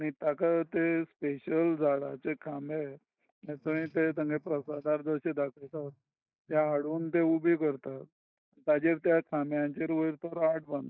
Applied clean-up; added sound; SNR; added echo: neural mask model DeepFilterNet 3.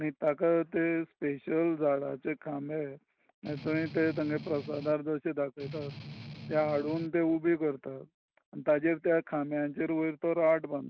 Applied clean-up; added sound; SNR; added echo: none; Strum; 12 dB; none.